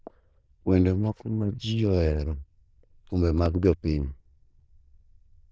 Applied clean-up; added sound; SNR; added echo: neural diffusion model UNIVERSE++.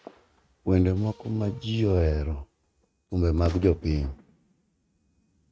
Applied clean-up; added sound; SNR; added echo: neural mask model RNNoise.